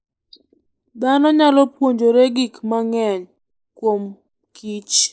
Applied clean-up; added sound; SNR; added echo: neural mask model Resemble Enhance denoiser.